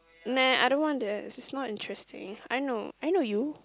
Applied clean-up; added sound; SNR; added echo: none; none; none; none.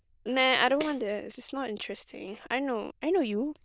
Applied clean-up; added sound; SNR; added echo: neural diffusion model UNIVERSE++.